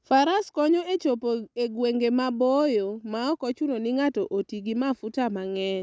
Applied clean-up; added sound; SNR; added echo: none; none; none; none.